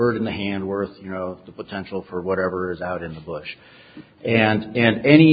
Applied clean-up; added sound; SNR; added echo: none; none; none; none.